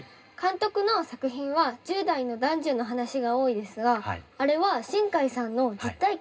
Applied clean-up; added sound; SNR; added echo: none; none; none; reverberation time 0.2 s.